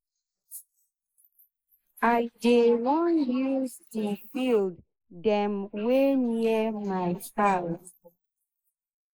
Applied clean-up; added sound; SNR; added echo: neural mask model Resemble Enhance denoiser.